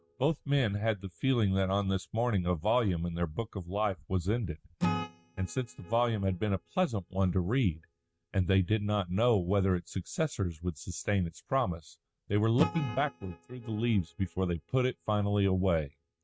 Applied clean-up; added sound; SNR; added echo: neural mask model RNNoise.